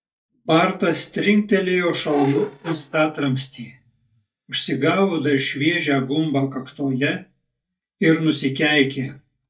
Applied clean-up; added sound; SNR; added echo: neural mask model DeepFilterNet 3.